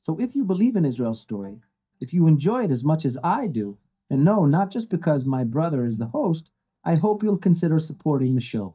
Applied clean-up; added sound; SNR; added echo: neural mask model DeepFilterNet 3.